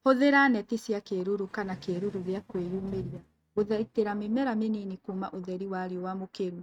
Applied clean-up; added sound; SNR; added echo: neural mask model RNNoise.